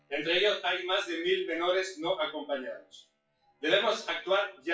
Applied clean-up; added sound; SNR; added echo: classical method WPE with log-MMSE.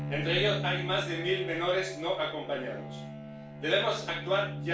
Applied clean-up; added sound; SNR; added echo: none; Bowed string instrument; 7 dB; reverberation time 0.3 s.